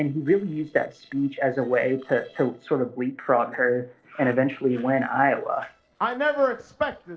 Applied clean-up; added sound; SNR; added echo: neural separator model SepFormer DNS4.